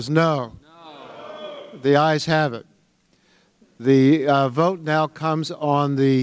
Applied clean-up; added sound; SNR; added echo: none; none; none; none.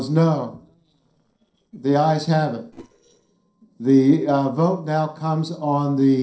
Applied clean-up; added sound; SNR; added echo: neural separator model SepFormer DNS4.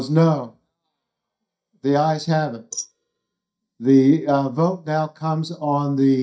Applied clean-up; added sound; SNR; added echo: neural mask model DeepFilterNet 3.